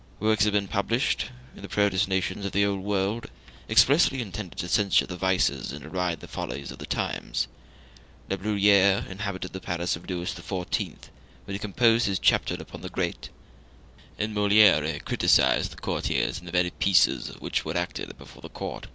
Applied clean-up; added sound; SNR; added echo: none; none; none; none.